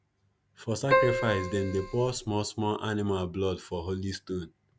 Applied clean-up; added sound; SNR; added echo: none; Keyboard (musical); -2 dB; none.